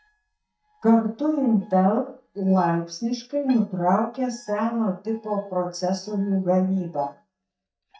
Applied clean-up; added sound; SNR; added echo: neural mask model DeepFilterNet 3.